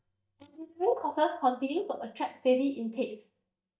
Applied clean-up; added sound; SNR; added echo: neural mask model DeepFilterNet 3.